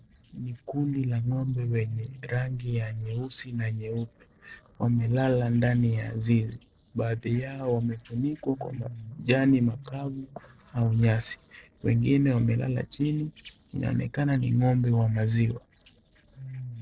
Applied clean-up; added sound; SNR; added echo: neural separator model SepFormer DNS4.